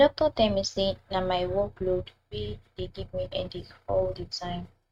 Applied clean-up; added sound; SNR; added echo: neural mask model RNNoise.